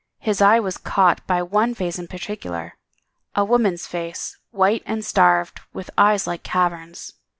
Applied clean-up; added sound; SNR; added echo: none; none; none; none.